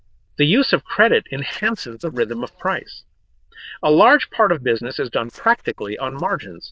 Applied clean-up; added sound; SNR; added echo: neural diffusion model UNIVERSE++.